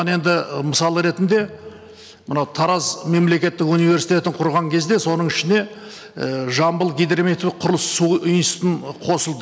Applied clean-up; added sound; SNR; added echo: none; none; none; none.